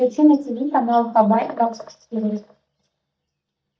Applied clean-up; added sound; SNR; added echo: neural mask model DeepFilterNet 3.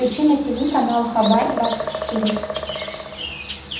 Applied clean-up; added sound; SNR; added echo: none; Bird vocalization, bird call, bird song; 7 dB; reverberation time 0.8 s.